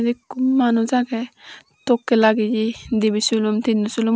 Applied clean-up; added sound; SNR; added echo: none; none; none; none.